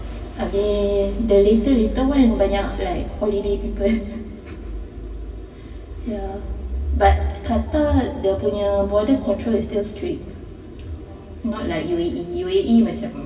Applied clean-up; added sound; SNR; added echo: none; none; none; reverberation time 2.1 s.